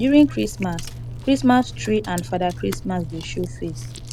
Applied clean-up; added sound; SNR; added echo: none; Chewing, mastication; 11 dB; none.